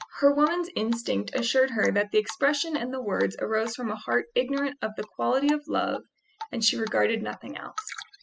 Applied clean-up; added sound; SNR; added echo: classical method spectral subtraction.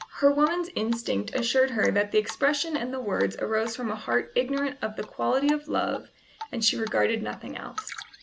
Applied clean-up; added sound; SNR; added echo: none; Drip; 18 dB; none.